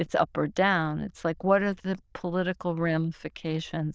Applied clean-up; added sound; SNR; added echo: neural diffusion model UNIVERSE++.